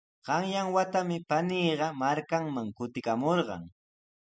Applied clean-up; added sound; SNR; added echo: none; none; none; none.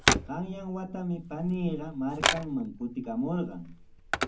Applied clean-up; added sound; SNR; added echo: none; Telephone; -1 dB; reverberation time 0.3 s.